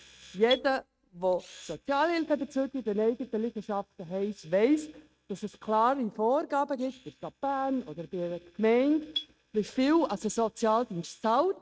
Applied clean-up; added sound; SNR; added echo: neural mask model RNNoise.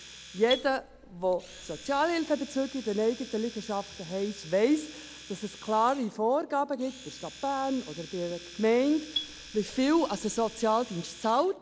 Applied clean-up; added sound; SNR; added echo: none; Marimba, xylophone + Domestic sounds, home sounds; 15 dB; none.